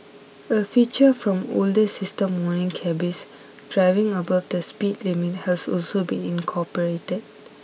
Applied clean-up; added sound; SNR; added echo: none; none; none; none.